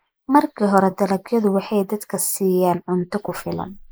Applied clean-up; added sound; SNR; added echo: neural mask model Resemble Enhance denoiser.